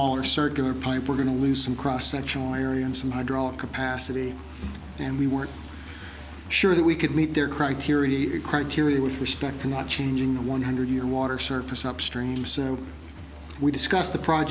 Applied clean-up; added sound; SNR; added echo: none; Musical instrument; 15 dB; none.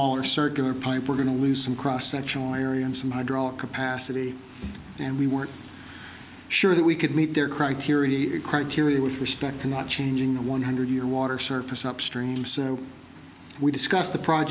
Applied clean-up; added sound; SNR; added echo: none; none; none; none.